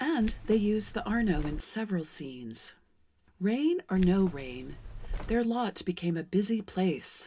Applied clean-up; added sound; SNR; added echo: none; Keys jangling; 8 dB; reverberation time 0.3 s.